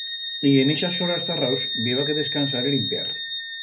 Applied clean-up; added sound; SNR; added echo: none; Wind instrument, woodwind instrument; 2 dB; reverberation time 0.3 s.